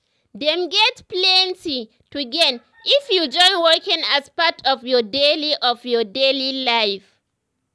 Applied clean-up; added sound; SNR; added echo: none; none; none; none.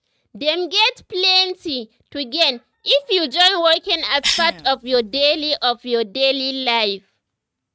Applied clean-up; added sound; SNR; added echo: neural mask model RNNoise.